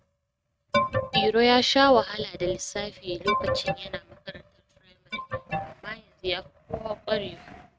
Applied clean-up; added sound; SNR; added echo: neural mask model RNNoise.